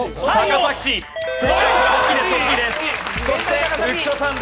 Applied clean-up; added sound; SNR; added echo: none; none; none; none.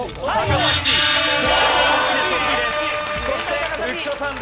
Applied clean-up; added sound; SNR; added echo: none; Screech; -2 dB; none.